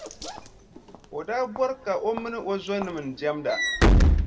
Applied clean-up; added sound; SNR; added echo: none; Walk, footsteps / Slam; -5 dB; reverberation time 1.3 s.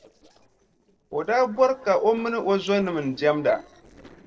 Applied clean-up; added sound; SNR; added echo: neural separator model SepFormer DNS4.